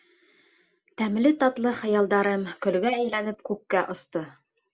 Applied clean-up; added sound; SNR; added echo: none; none; none; none.